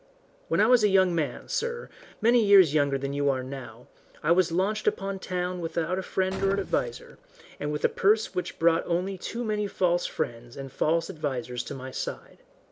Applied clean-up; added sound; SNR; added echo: none; Boom; 14 dB; none.